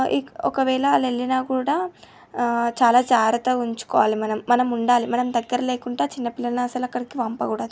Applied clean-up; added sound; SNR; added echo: none; none; none; none.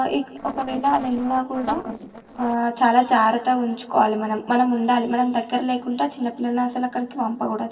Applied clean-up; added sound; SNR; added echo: neural separator model SepFormer DNS4.